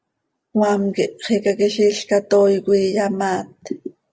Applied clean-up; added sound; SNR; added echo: none; none; none; none.